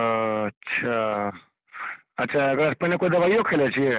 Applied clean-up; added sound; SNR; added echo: none; none; none; none.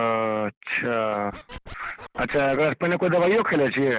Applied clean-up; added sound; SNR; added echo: none; Scratching (performance technique); 17 dB; none.